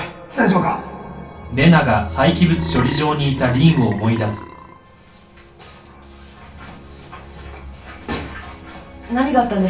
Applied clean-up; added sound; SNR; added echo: none; Burping, eructation; 12 dB; reverberation time 0.3 s.